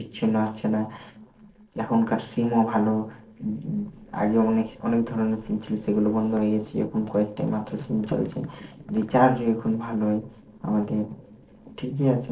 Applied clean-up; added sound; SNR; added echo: neural separator model SepFormer DNS4.